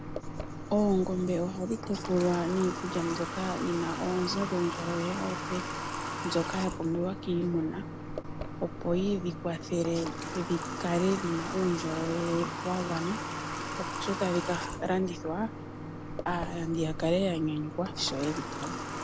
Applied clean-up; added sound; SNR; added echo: none; Water tap, faucet / Water; 5 dB; none.